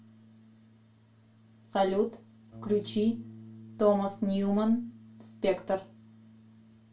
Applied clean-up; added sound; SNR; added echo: none; Bass guitar; 19 dB; reverberation time 0.3 s.